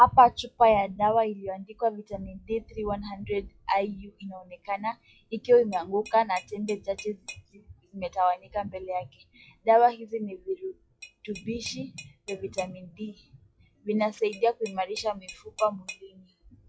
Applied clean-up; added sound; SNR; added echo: classical method log-MMSE.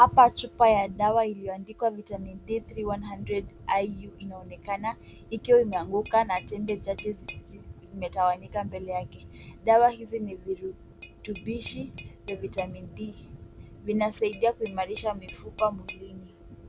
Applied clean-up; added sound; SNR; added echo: none; Tap / Glass; 19 dB; none.